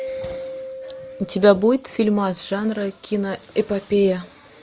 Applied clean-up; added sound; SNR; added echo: none; Mallet percussion; 15 dB; none.